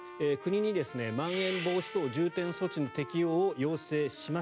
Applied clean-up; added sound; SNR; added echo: none; Wind instrument, woodwind instrument + Trumpet; 15 dB; none.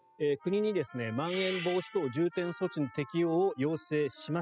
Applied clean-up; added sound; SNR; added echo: classical method spectral subtraction.